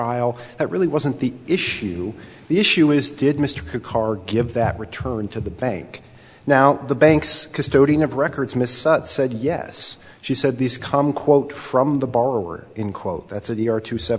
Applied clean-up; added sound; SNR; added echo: none; none; none; none.